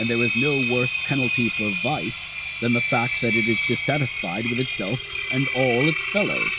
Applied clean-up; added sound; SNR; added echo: none; Engine; 1 dB; none.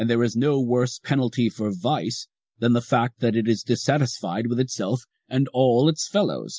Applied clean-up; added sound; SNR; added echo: none; none; none; none.